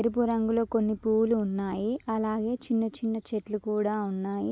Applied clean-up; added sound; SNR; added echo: none; none; none; none.